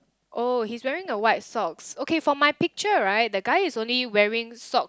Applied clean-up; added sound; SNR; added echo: none; none; none; none.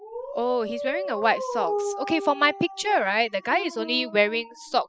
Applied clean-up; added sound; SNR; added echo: classical method spectral subtraction.